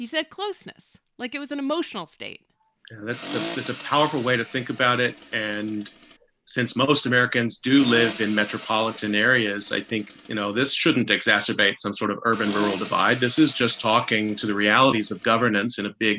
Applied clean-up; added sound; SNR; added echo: none; Accelerating, revving, vroom; 14 dB; none.